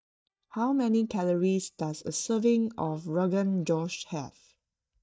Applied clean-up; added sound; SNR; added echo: neural mask model DeepFilterNet 3.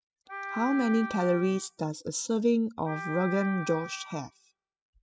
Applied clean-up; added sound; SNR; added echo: classical method spectral subtraction.